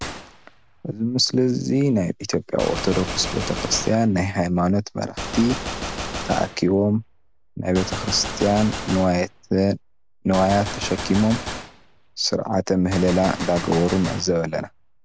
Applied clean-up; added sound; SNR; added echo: none; Gunshot, gunfire; 10 dB; none.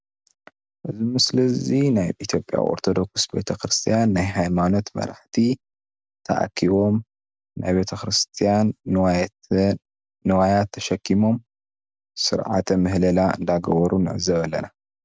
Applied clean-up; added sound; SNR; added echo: none; none; none; none.